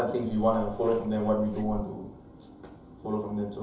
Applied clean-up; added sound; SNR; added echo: none; Meow; 10 dB; reverberation time 2.8 s.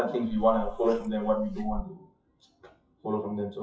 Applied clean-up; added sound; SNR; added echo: classical method WPE with log-MMSE.